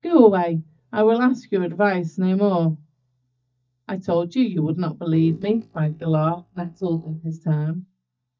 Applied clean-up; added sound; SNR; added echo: neural mask model DeepFilterNet 3.